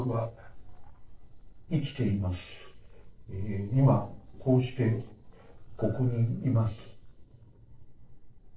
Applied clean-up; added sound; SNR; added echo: neural separator model SepFormer DNS4.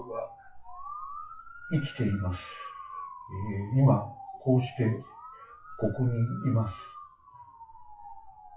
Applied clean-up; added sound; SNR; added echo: classical method WPE with log-MMSE.